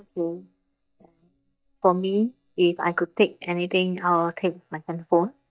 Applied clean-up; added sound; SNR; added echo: neural mask model DeepFilterNet 3.